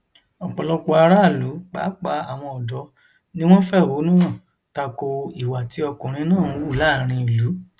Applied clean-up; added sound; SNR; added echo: none; none; none; none.